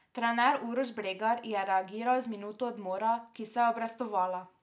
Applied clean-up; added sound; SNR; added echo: none; none; none; none.